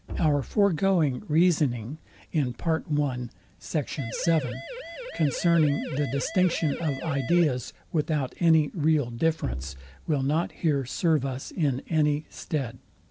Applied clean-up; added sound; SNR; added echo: none; Siren + Bowed string instrument; 11 dB; none.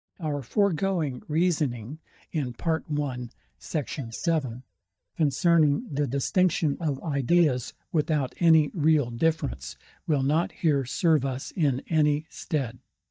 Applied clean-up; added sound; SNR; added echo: neural mask model DeepFilterNet 3.